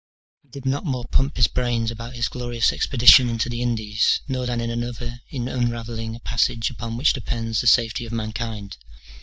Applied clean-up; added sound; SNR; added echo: neural mask model DeepFilterNet 3.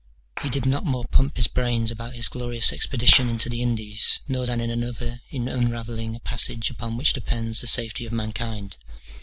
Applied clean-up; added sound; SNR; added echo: none; Clapping; 19 dB; none.